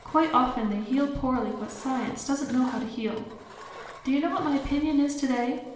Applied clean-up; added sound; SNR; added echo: none; Engine; 20 dB; reverberation time 0.8 s.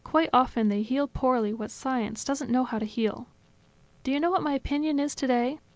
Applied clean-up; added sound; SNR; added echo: none; none; none; none.